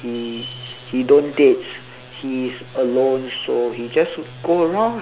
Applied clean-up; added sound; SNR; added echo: none; none; none; none.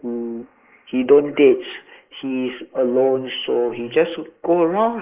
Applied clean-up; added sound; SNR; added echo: neural mask model Resemble Enhance denoiser.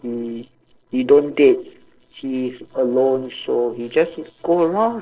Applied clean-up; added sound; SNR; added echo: neural separator model SepFormer DNS4.